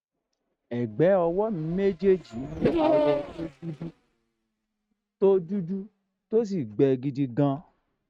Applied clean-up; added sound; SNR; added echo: neural mask model RNNoise.